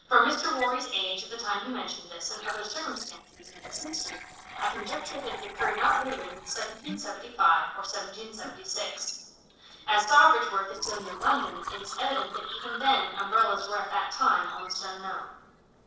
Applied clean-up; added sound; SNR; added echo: neural separator model SepFormer DNS4.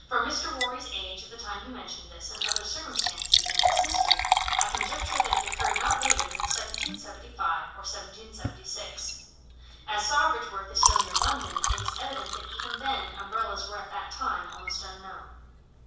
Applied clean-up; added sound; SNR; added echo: none; Liquid; -3 dB; reverberation time 0.7 s.